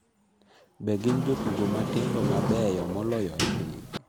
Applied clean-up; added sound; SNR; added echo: none; Sliding door; 0 dB; none.